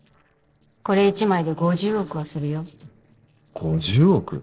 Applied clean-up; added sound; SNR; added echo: neural separator model SepFormer DNS4.